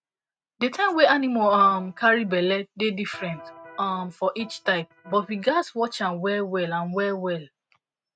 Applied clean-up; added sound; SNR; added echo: neural mask model RNNoise.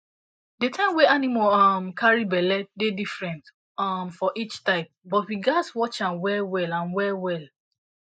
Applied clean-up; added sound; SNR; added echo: neural mask model Resemble Enhance denoiser.